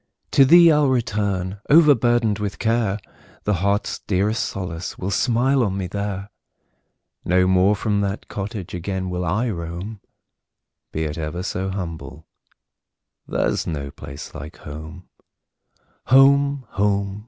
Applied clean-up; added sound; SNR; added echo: none; none; none; none.